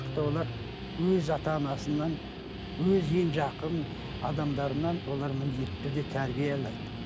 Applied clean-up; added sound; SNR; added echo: none; Guitar; 7 dB; none.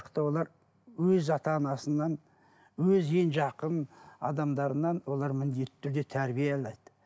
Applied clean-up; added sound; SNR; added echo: none; none; none; none.